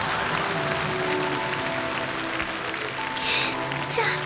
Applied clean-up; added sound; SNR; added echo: none; Applause / Crowd; 0 dB; none.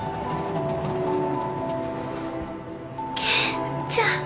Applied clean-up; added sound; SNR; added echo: none; none; none; none.